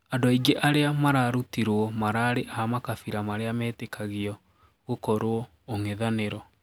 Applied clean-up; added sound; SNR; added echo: none; none; none; none.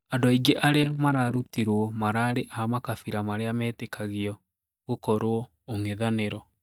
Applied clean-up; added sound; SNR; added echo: neural mask model DeepFilterNet 3.